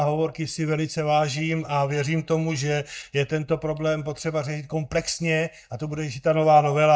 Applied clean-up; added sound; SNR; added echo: neural mask model DeepFilterNet 3.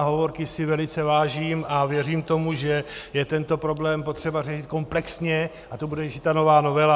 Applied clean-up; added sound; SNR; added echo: none; none; none; none.